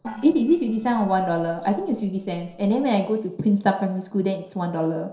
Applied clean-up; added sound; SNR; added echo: neural separator model SepFormer DNS4.